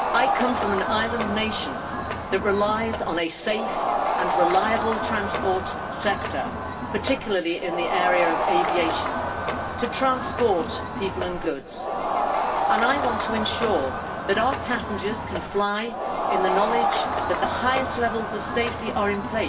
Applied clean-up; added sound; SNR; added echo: none; Crowd; 0 dB; reverberation time 1.9 s.